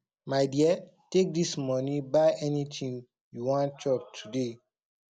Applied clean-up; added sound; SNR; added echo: none; none; none; none.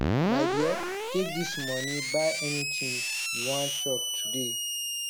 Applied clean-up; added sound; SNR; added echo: none; Screech; -3 dB; none.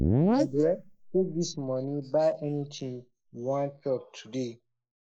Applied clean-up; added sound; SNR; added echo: neural mask model Resemble Enhance denoiser.